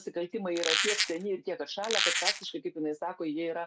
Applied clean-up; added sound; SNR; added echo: none; Squeak; -4 dB; none.